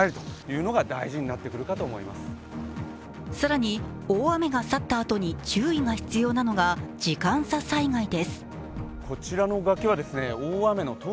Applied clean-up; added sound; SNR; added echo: none; Boom; 18 dB; none.